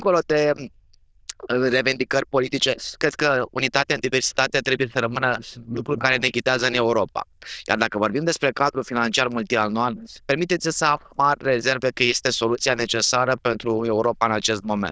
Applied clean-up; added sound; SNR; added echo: neural diffusion model UNIVERSE++.